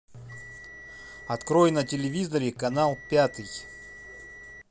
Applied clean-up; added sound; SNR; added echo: none; Bell; 16 dB; none.